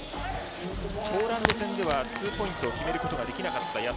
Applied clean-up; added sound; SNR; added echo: none; Wood; 7 dB; none.